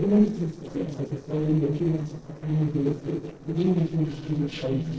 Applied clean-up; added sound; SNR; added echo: neural separator model SepFormer DNS4.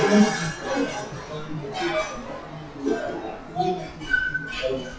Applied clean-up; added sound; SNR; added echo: classical method WPE with log-MMSE.